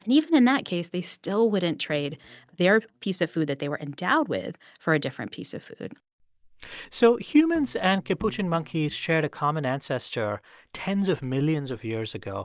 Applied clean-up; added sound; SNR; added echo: neural mask model DeepFilterNet 3.